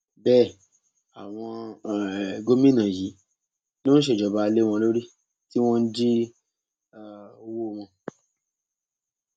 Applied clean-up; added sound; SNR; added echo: none; none; none; none.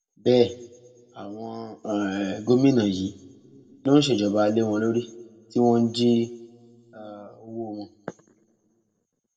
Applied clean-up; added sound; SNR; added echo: none; none; none; reverberation time 1.1 s.